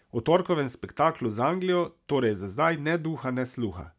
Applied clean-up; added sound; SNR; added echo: none; none; none; none.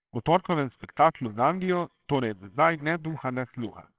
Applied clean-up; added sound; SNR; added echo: neural separator model SepFormer WHAMR!.